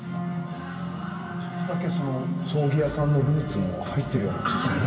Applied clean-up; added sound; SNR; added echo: none; Clock; 18 dB; reverberation time 2.5 s.